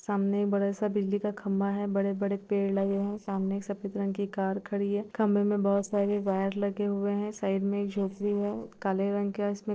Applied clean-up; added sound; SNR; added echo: neural separator model SepFormer DNS4.